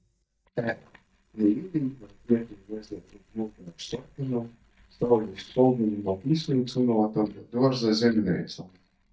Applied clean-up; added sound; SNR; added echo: neural mask model DeepFilterNet 3.